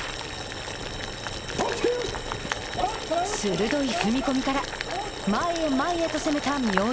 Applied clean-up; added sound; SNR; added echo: none; Boiling; 5 dB; none.